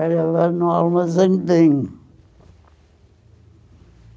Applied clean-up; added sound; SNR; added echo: none; none; none; none.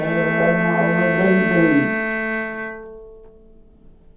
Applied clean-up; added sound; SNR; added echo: none; Bowed string instrument; 2 dB; reverberation time 0.6 s.